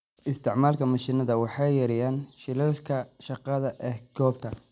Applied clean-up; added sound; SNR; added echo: none; none; none; none.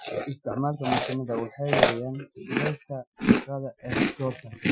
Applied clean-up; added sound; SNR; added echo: classical method Wiener filter.